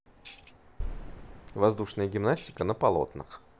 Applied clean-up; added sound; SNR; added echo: none; Tambourine + Boom; 9 dB; none.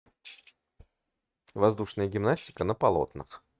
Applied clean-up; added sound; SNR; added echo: neural mask model RNNoise.